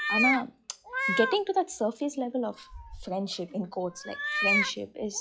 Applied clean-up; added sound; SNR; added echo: classical method log-MMSE.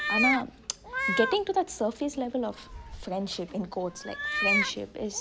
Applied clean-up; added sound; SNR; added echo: none; Meow; 2 dB; none.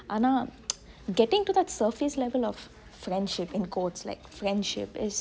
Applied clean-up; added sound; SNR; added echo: none; none; none; none.